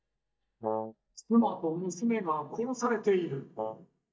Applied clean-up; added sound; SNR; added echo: neural mask model DeepFilterNet 3.